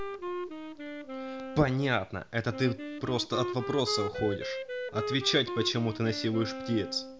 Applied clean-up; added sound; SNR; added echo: none; Wind instrument, woodwind instrument; 6 dB; none.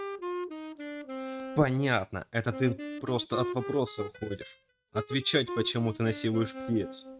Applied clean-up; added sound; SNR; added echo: neural mask model RNNoise.